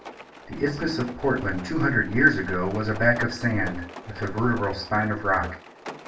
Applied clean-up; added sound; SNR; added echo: none; Rain; 16 dB; reverberation time 0.3 s.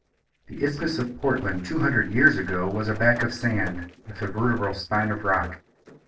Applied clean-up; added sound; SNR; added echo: neural separator model SepFormer DNS4.